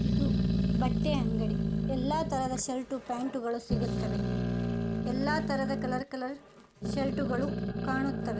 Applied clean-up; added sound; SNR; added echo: none; Growling; -4 dB; none.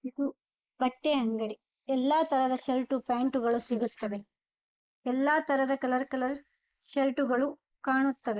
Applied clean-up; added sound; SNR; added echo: neural mask model Resemble Enhance denoiser.